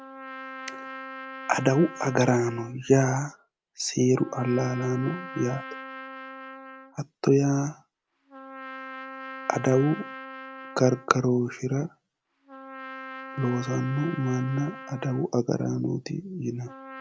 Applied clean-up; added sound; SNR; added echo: none; Trumpet; 14 dB; none.